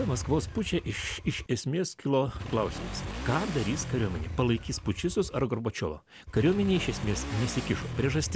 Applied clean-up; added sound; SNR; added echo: none; Motorcycle / Accelerating, revving, vroom; 8 dB; none.